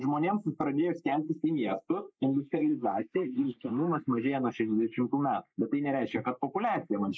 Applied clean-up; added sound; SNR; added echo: neural mask model Resemble Enhance denoiser.